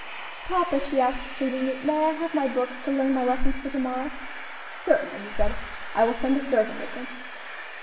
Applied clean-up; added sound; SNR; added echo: none; Train; 13 dB; reverberation time 0.9 s.